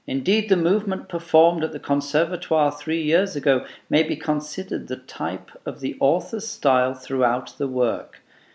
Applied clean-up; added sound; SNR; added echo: none; none; none; none.